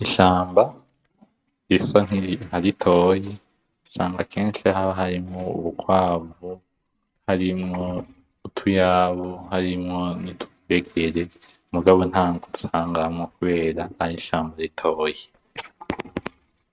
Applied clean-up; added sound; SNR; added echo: neural mask model RNNoise.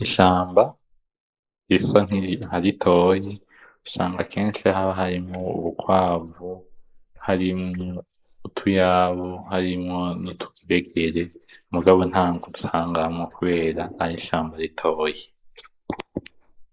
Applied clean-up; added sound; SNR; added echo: neural mask model Resemble Enhance denoiser.